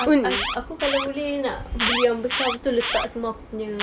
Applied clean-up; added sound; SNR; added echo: none; Alarm; 5 dB; none.